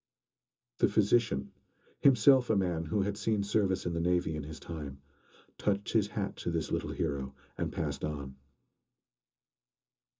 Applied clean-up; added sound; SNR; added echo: none; none; none; reverberation time 0.2 s.